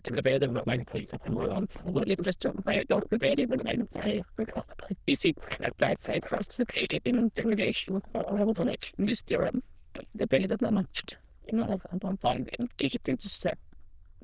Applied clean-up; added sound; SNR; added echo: neural diffusion model UNIVERSE++.